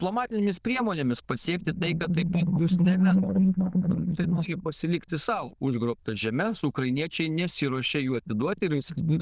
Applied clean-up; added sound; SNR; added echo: neural diffusion model UNIVERSE++.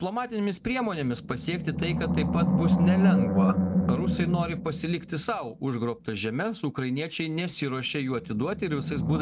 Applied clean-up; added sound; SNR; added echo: none; Animal; -1 dB; none.